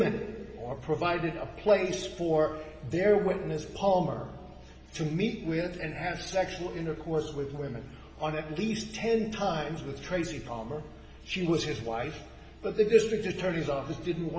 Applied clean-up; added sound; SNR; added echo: none; none; none; reverberation time 1.6 s.